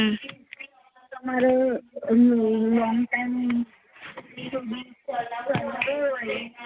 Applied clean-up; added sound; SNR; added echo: none; none; none; none.